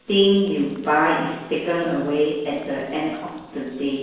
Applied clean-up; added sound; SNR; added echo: neural separator model SepFormer DNS4.